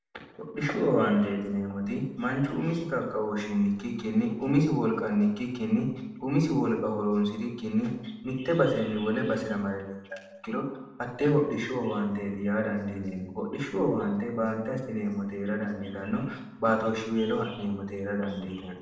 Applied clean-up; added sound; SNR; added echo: none; none; none; reverberation time 0.8 s.